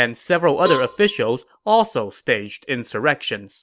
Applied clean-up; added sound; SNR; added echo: none; Cowbell; 13 dB; none.